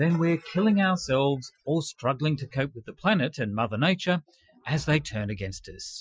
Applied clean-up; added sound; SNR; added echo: classical method Wiener filter.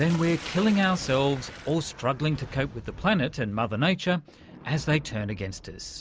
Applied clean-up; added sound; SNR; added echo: none; Sink (filling or washing); 18 dB; none.